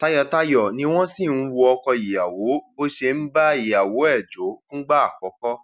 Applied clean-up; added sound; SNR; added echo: none; none; none; none.